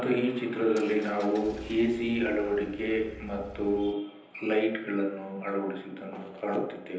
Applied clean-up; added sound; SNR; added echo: none; Engine; 18 dB; reverberation time 0.9 s.